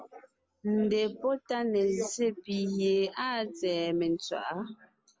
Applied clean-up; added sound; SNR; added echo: none; none; none; none.